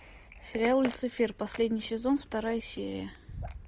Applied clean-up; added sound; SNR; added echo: none; none; none; none.